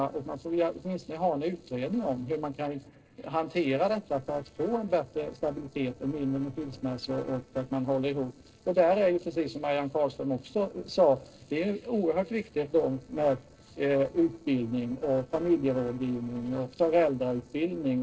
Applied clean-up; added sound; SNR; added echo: neural separator model SepFormer DNS4.